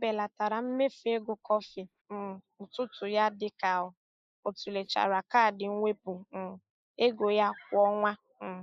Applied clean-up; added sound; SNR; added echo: neural mask model Resemble Enhance denoiser.